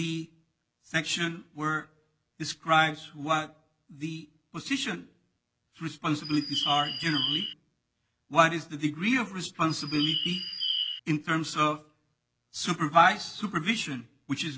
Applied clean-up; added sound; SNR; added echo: none; Bird; 2 dB; none.